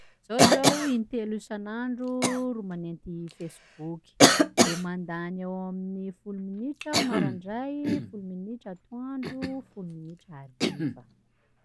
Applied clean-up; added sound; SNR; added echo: none; Cough; -4 dB; none.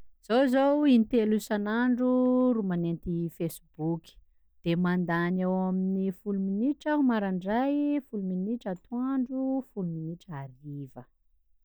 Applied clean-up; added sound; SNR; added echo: none; none; none; none.